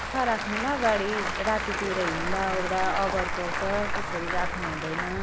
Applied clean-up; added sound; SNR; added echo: none; Applause / Crowd; 0 dB; none.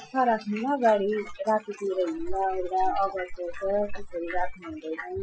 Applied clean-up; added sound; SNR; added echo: classical method Wiener filter.